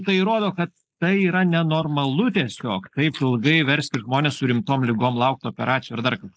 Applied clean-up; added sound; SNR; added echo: neural mask model Resemble Enhance denoiser.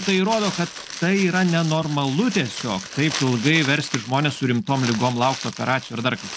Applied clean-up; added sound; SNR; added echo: none; Crumpling, crinkling; 12 dB; none.